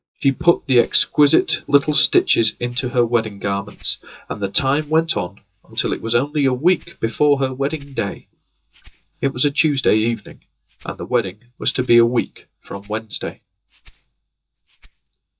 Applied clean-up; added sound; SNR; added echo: neural mask model DeepFilterNet 3.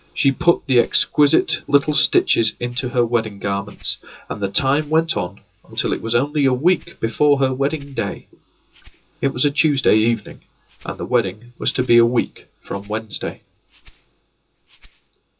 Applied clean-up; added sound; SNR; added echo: none; Rattle (instrument); 19 dB; reverberation time 0.2 s.